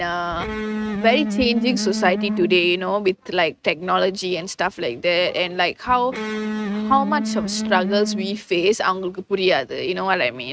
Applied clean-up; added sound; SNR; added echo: neural mask model RNNoise.